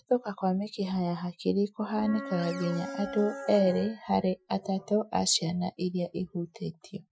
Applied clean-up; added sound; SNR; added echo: classical method Wiener filter.